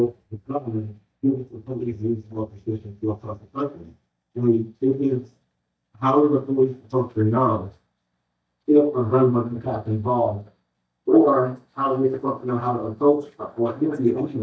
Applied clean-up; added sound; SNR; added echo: neural mask model DeepFilterNet 3.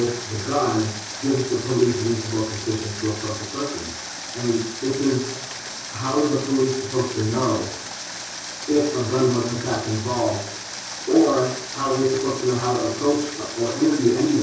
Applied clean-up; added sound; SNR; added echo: none; Water; 10 dB; reverberation time 0.6 s.